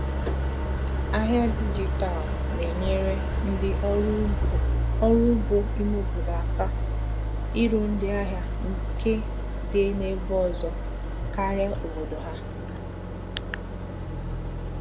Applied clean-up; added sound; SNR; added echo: none; Idling; -2 dB; none.